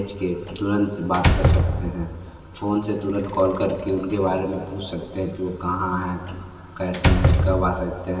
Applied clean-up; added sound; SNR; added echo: none; Slam; 0 dB; reverberation time 2.3 s.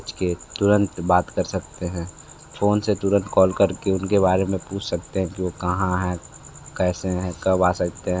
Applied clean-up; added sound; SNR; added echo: none; none; none; none.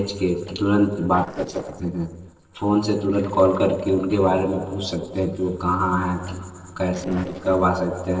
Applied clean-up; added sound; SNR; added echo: neural separator model SepFormer DNS4.